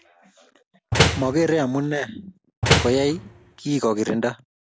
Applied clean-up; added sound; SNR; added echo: none; Slam; -2 dB; none.